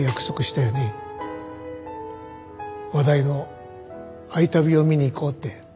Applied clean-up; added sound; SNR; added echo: none; Snare drum; 19 dB; none.